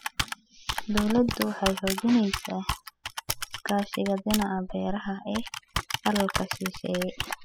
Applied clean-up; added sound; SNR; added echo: classical method spectral subtraction.